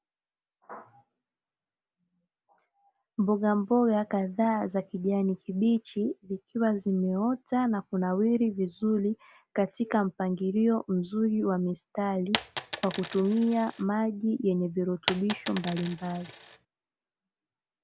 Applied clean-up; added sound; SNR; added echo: none; Coin (dropping); 4 dB; none.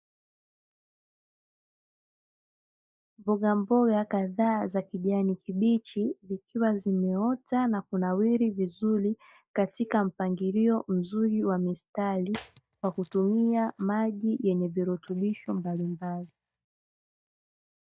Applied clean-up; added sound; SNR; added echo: neural mask model DeepFilterNet 3.